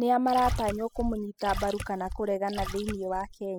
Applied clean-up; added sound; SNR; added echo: classical method spectral subtraction.